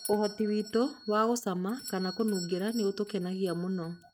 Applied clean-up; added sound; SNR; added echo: neural mask model RNNoise.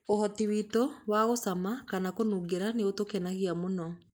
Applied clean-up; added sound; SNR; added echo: neural mask model Resemble Enhance denoiser.